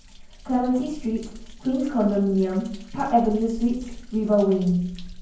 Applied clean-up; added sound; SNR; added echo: none; Thunder; 15 dB; reverberation time 0.9 s.